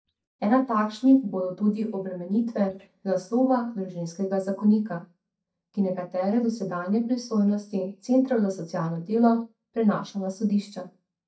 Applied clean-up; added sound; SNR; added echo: neural mask model DeepFilterNet 3.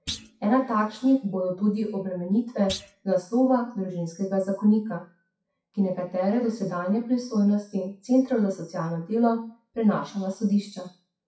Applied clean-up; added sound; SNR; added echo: classical method WPE with log-MMSE.